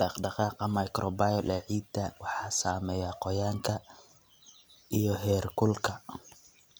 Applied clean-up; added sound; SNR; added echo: none; none; none; none.